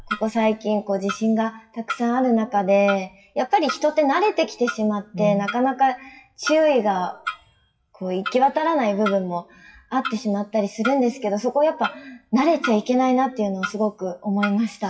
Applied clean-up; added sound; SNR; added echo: classical method WPE with log-MMSE.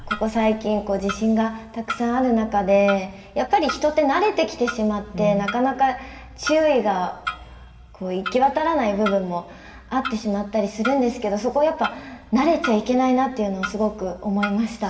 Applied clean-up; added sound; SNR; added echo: none; Clock; 14 dB; reverberation time 1.6 s.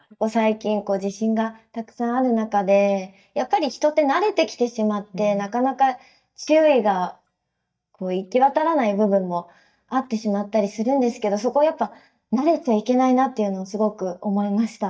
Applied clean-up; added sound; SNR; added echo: neural mask model DeepFilterNet 3.